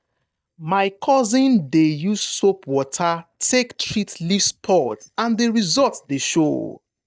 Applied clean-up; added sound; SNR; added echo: neural mask model DeepFilterNet 3.